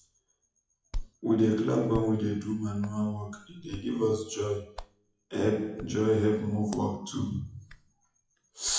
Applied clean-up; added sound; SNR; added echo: classical method WPE with log-MMSE.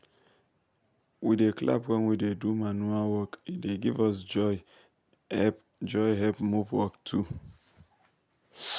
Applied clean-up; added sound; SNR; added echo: none; none; none; none.